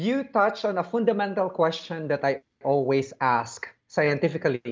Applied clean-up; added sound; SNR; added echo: none; none; none; none.